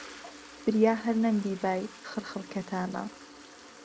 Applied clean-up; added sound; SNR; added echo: none; Toilet flush; 17 dB; none.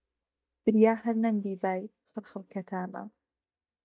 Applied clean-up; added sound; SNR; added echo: neural mask model DeepFilterNet 3.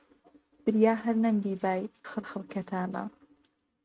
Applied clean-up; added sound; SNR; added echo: neural mask model RNNoise.